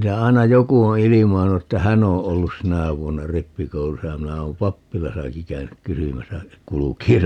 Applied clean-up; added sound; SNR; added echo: none; none; none; none.